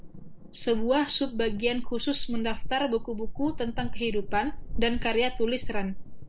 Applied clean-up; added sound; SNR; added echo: none; Thunder / Wind / Bird vocalization, bird call, bird song; 1 dB; none.